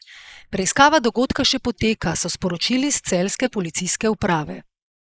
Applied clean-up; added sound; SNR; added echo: neural mask model Resemble Enhance denoiser.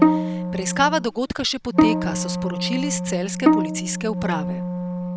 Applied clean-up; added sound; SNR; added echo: none; Wind instrument, woodwind instrument + Bowed string instrument; -4 dB; none.